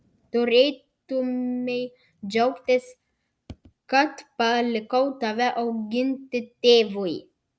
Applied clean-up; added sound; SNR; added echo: none; none; none; none.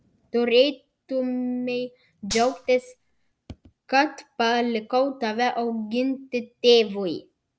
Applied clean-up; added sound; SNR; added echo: none; Gunshot, gunfire; 13 dB; none.